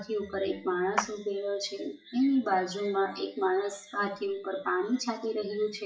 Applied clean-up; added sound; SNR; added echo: classical method WPE with log-MMSE.